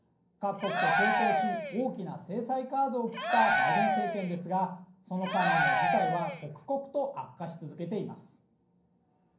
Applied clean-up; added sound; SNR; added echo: none; Cheering; -5 dB; reverberation time 0.6 s.